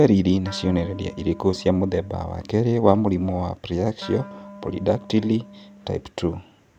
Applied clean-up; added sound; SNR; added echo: none; Wind instrument, woodwind instrument; 20 dB; none.